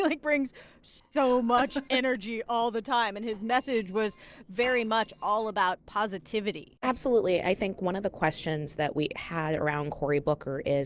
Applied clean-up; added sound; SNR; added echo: neural separator model SepFormer DNS4.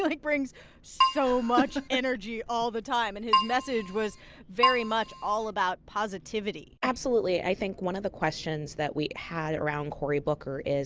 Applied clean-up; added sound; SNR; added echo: none; Keyboard (musical); 0 dB; none.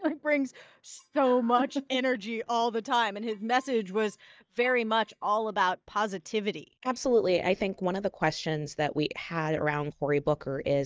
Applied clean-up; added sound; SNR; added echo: neural mask model DeepFilterNet 3.